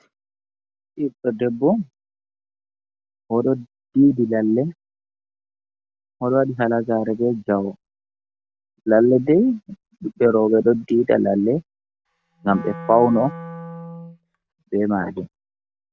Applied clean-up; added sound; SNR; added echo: none; Wind instrument, woodwind instrument; 14 dB; none.